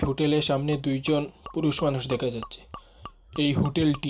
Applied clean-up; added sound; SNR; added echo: none; Gurgling / Liquid; 19 dB; reverberation time 0.2 s.